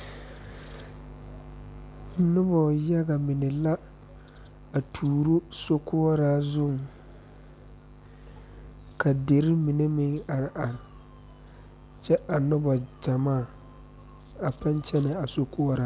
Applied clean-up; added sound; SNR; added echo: none; none; none; none.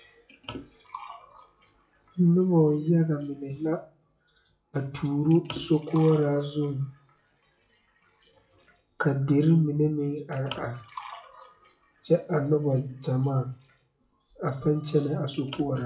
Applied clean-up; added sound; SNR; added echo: classical method WPE with log-MMSE.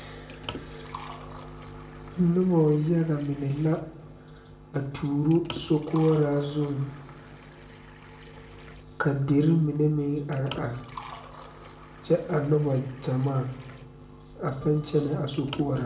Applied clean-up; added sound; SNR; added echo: none; Liquid; 19 dB; reverberation time 0.6 s.